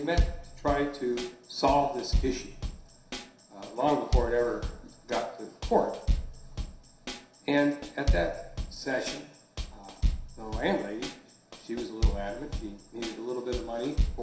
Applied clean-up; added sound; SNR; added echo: none; Bass drum / Snare drum / Drum kit; 1 dB; reverberation time 0.7 s.